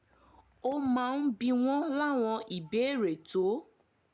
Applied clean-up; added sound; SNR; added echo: none; none; none; none.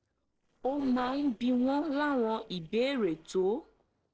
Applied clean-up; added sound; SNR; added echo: neural separator model SepFormer DNS4.